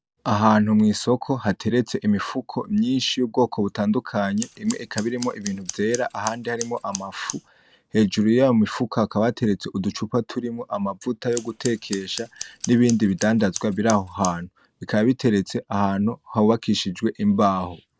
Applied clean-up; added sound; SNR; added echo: none; Scissors; 14 dB; none.